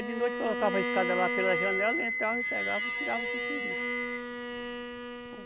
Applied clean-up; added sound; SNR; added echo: none; Bowed string instrument + Wind instrument, woodwind instrument; -1 dB; none.